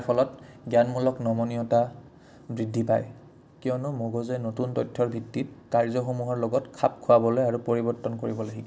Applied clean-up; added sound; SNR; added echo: none; none; none; none.